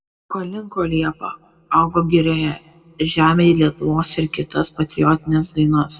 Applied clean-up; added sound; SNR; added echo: none; none; none; reverberation time 0.9 s.